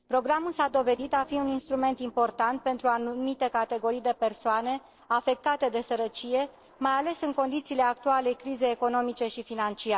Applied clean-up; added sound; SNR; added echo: neural separator model SepFormer DNS4.